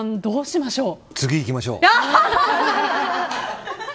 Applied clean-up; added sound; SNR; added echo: none; none; none; none.